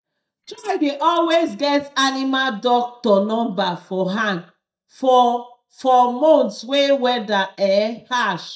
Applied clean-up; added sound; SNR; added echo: neural mask model DeepFilterNet 3.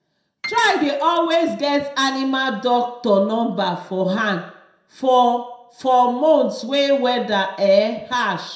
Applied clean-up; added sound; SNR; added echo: none; Piano; 19 dB; reverberation time 0.5 s.